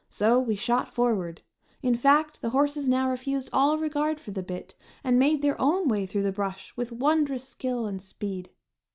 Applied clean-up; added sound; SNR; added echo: none; none; none; none.